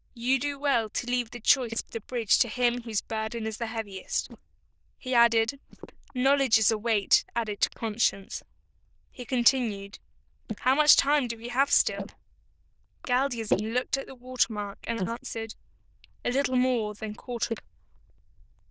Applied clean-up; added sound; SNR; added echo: neural diffusion model UNIVERSE++.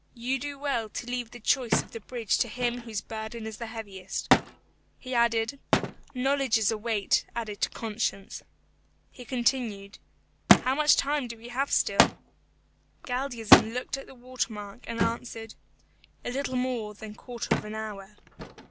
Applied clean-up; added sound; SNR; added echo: none; Thump, thud; 0 dB; none.